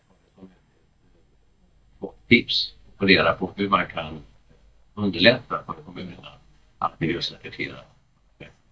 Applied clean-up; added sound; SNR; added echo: neural mask model DeepFilterNet 3.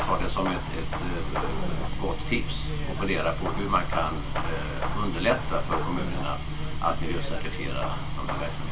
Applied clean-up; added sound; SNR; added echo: none; Hammer / Wood; 10 dB; reverberation time 0.2 s.